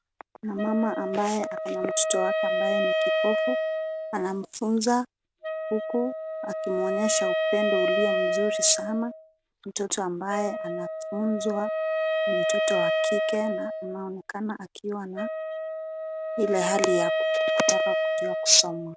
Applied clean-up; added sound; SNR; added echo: none; Wind instrument, woodwind instrument; -1 dB; none.